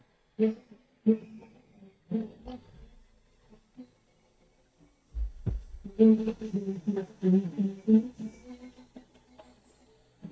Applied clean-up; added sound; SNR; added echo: neural mask model DeepFilterNet 3.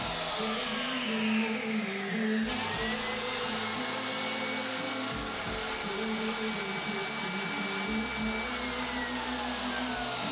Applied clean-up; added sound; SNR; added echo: none; Sawing; -3 dB; reverberation time 0.7 s.